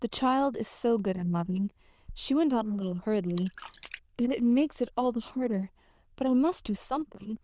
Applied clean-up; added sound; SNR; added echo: neural diffusion model UNIVERSE++.